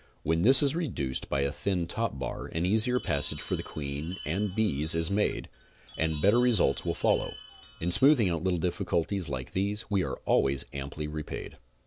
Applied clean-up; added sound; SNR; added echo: none; Chime; 14 dB; none.